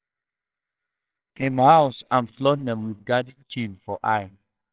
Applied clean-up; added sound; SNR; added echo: neural separator model SepFormer WHAMR!.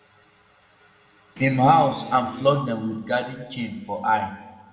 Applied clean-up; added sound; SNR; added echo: none; Guitar; 18 dB; reverberation time 1.3 s.